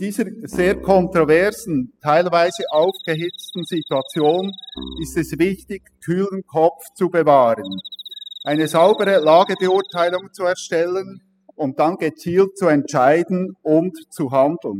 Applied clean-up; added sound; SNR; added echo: classical method spectral subtraction.